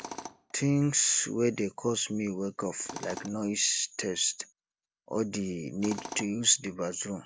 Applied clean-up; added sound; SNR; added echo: none; Tools; 17 dB; none.